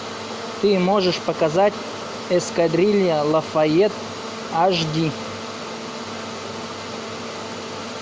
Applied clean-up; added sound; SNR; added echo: none; none; none; none.